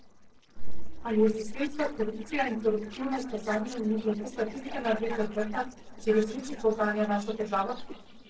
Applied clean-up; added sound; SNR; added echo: neural separator model SepFormer DNS4.